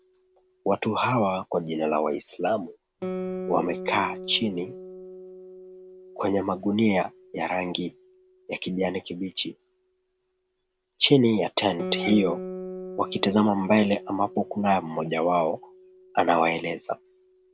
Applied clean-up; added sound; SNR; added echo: none; Guitar; 14 dB; none.